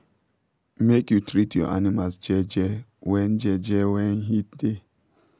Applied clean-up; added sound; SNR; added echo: none; none; none; none.